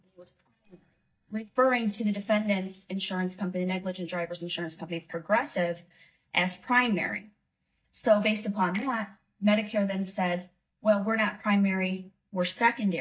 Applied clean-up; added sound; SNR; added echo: neural mask model DeepFilterNet 3.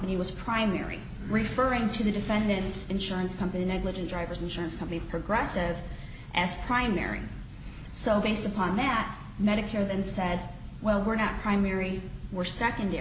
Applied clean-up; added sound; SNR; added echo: none; none; none; none.